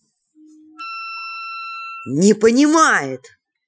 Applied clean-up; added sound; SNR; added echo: classical method Wiener filter.